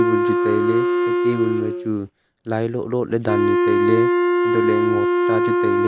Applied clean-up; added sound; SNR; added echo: none; Wind instrument, woodwind instrument; -4 dB; none.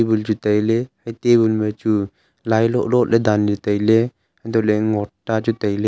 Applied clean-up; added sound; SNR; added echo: none; none; none; none.